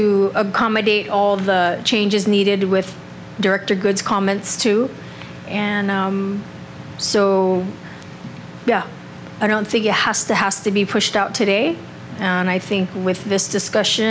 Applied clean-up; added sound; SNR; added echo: none; none; none; none.